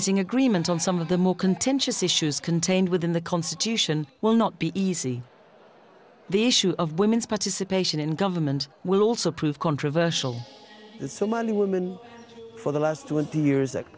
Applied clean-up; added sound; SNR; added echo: none; none; none; none.